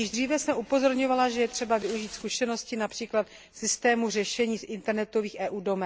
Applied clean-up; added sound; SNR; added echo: none; none; none; none.